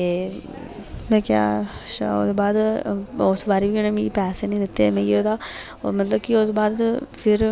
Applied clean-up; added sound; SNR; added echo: none; none; none; none.